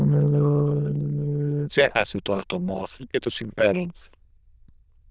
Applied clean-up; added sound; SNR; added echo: neural diffusion model UNIVERSE++.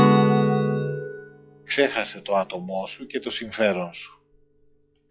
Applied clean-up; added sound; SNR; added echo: classical method log-MMSE.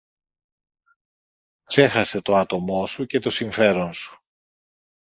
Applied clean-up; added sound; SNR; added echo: neural mask model Resemble Enhance denoiser.